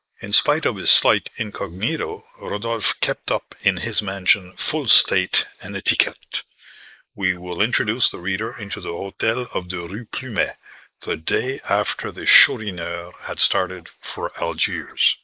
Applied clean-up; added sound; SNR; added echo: neural mask model Resemble Enhance denoiser.